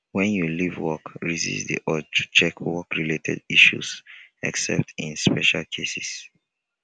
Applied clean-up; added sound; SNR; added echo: none; none; none; none.